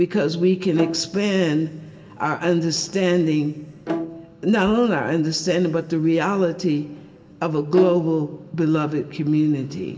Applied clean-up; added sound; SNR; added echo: none; Bowed string instrument; 11 dB; reverberation time 2.9 s.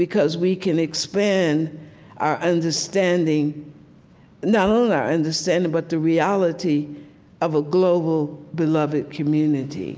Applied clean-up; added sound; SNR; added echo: none; none; none; none.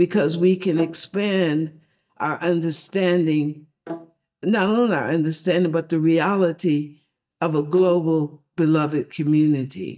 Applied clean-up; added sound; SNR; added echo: neural mask model DeepFilterNet 3.